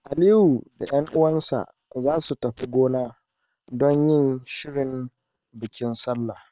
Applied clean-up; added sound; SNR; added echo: neural separator model SepFormer WHAM!.